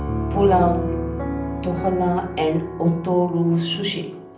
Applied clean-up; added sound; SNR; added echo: none; Piano; 6 dB; reverberation time 0.6 s.